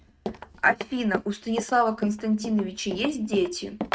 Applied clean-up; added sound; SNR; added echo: neural mask model RNNoise.